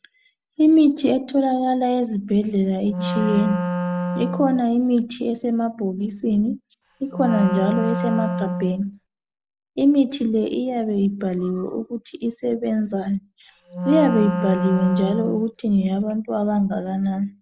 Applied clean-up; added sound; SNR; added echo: none; Wind instrument, woodwind instrument; 4 dB; none.